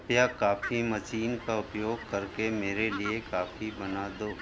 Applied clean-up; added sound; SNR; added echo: none; Fowl; 12 dB; none.